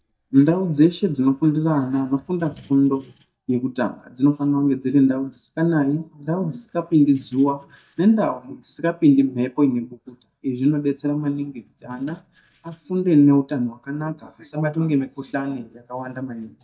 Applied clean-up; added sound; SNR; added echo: neural mask model DeepFilterNet 3.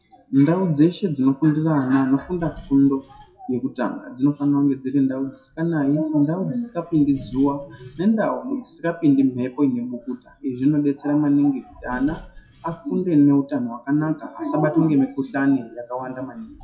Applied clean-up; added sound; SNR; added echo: classical method WPE with log-MMSE.